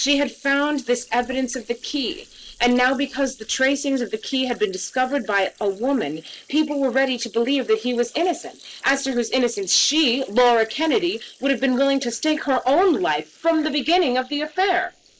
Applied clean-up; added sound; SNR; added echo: neural mask model Resemble Enhance denoiser.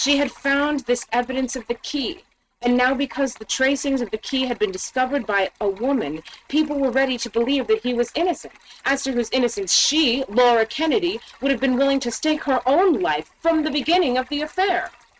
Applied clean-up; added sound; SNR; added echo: neural mask model RNNoise.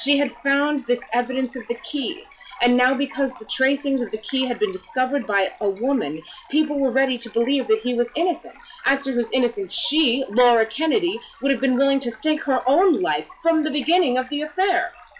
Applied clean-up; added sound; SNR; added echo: classical method log-MMSE.